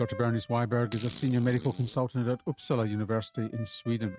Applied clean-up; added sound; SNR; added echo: neural mask model RNNoise.